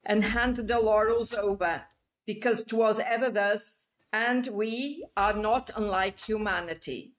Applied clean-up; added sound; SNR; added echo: neural mask model RNNoise.